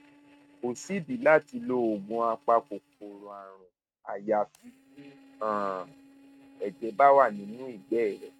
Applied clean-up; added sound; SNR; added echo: neural mask model RNNoise.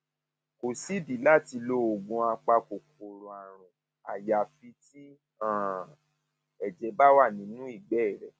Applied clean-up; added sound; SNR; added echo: none; none; none; none.